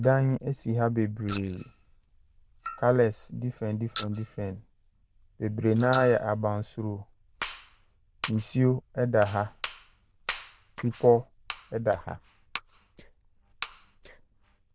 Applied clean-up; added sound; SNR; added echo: neural diffusion model UNIVERSE++.